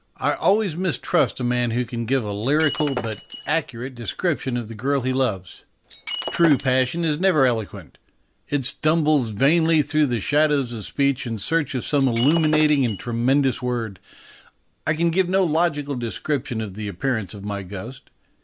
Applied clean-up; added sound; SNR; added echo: none; Shatter; 7 dB; none.